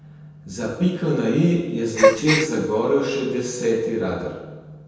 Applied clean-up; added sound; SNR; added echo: none; Gasp; 2 dB; reverberation time 1.1 s.